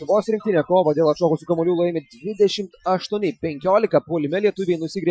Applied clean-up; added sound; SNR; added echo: classical method Wiener filter.